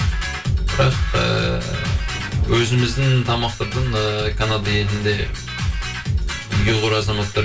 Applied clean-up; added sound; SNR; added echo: none; Engine; 17 dB; reverberation time 0.2 s.